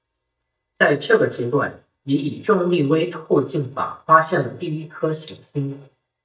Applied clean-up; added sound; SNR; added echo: neural mask model DeepFilterNet 3.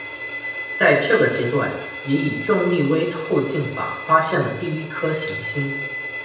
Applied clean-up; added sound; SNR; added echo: none; Bowed string instrument; 9 dB; reverberation time 0.9 s.